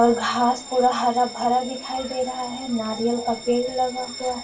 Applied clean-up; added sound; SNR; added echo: none; Bell; 14 dB; reverberation time 0.2 s.